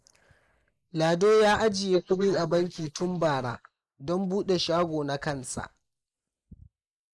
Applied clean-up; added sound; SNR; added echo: neural mask model Resemble Enhance denoiser.